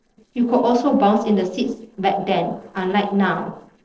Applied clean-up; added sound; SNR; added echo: neural separator model SepFormer DNS4.